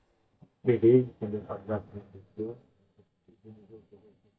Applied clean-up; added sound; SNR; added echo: neural mask model DeepFilterNet 3.